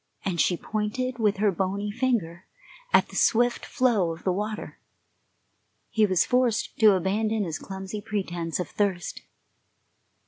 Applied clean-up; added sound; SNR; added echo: none; none; none; none.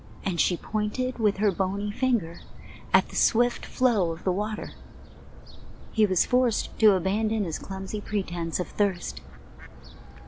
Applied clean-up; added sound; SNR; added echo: none; Gull, seagull / Fowl; 12 dB; none.